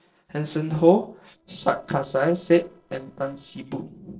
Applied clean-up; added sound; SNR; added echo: neural separator model SepFormer DNS4.